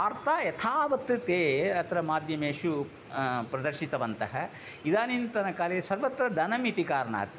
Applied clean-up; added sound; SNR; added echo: none; none; none; none.